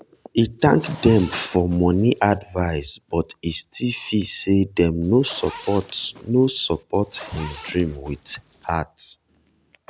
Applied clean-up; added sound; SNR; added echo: none; Zipper (clothing); 19 dB; none.